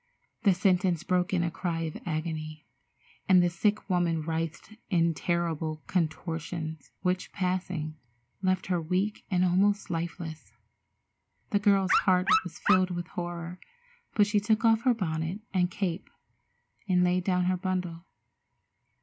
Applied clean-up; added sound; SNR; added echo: none; Dog; 1 dB; none.